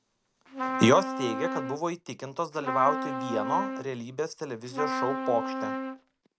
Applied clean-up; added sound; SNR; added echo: none; Trumpet; 4 dB; none.